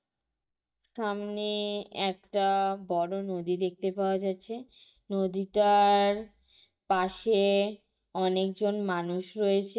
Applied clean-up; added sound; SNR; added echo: neural mask model DeepFilterNet 3.